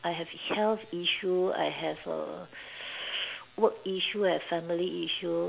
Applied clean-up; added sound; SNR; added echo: none; none; none; none.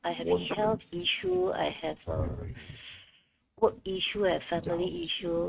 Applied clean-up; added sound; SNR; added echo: neural mask model RNNoise.